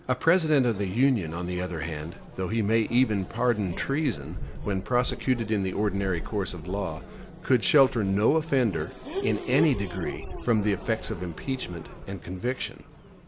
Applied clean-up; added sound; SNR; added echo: none; Race car, auto racing / Accelerating, revving, vroom; 11 dB; none.